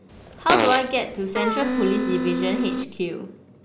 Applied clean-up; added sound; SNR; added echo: none; Wind instrument, woodwind instrument + Fart; 1 dB; none.